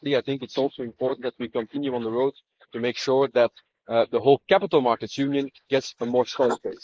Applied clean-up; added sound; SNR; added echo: neural mask model Resemble Enhance denoiser.